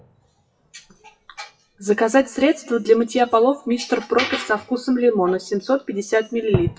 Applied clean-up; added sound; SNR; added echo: classical method WPE with log-MMSE.